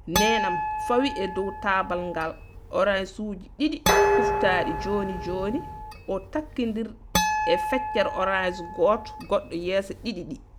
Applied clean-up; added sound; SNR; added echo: none; Harp + Dishes, pots, and pans; 1 dB; none.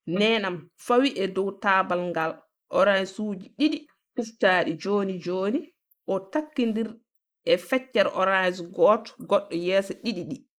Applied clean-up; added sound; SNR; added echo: neural mask model Resemble Enhance denoiser.